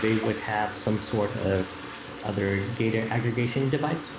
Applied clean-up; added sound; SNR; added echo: none; Toilet flush; 11 dB; none.